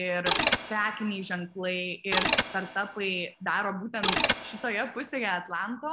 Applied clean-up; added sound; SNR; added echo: none; Mechanisms; 1 dB; none.